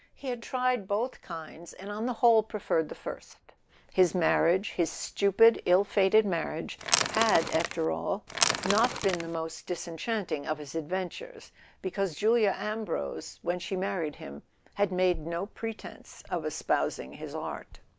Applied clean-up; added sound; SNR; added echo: none; Crackle / Crushing / Wood; 1 dB; none.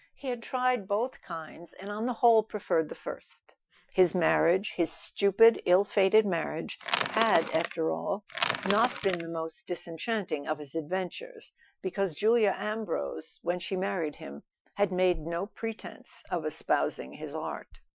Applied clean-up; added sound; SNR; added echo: classical method Wiener filter.